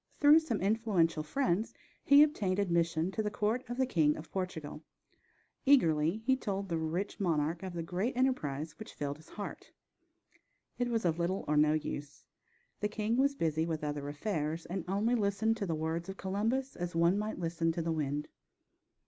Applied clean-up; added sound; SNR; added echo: none; none; none; none.